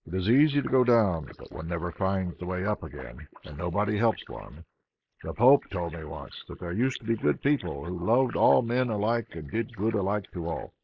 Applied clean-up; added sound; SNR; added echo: neural mask model Resemble Enhance denoiser.